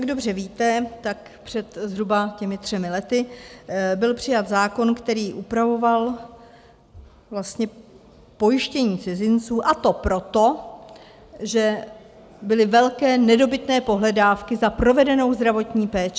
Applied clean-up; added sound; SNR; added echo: none; none; none; none.